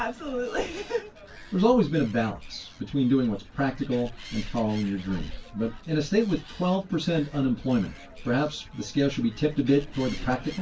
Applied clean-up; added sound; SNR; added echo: none; Animal; 15 dB; reverberation time 0.1 s.